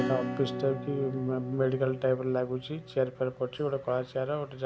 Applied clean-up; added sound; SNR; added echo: none; Acoustic guitar / Strum; 9 dB; none.